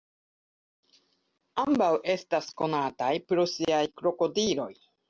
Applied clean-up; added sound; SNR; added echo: none; none; none; none.